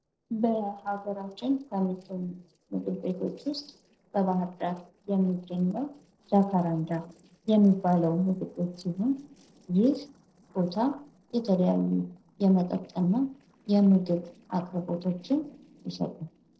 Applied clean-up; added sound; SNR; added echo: neural separator model SepFormer DNS4.